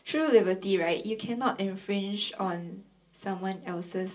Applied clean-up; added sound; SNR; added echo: none; none; none; reverberation time 0.2 s.